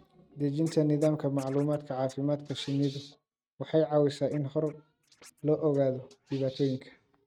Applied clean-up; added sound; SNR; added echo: neural mask model RNNoise.